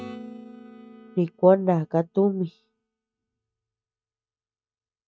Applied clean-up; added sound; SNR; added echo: neural mask model RNNoise.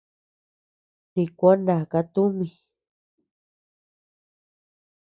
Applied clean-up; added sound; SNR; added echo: none; none; none; none.